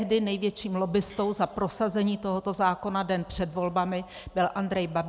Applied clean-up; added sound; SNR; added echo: none; none; none; none.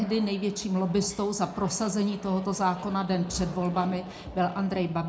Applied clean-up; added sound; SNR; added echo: none; Aircraft; 17 dB; reverberation time 0.3 s.